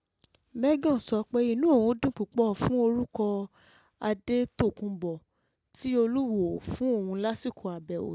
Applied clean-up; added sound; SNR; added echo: none; none; none; none.